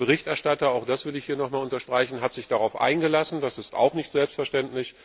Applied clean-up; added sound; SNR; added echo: none; none; none; none.